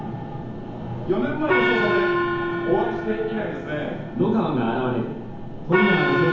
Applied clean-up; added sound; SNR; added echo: none; Gong; 1 dB; reverberation time 1.0 s.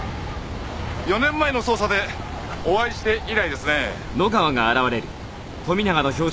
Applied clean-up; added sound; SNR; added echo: none; none; none; none.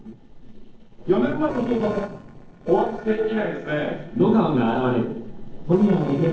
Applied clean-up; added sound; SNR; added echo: neural separator model SepFormer DNS4.